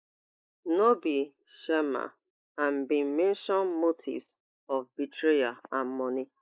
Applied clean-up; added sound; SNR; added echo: neural mask model Resemble Enhance denoiser.